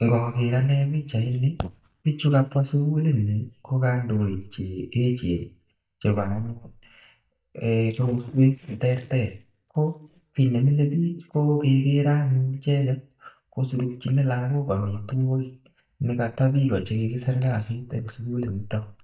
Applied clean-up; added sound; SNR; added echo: neural mask model DeepFilterNet 3.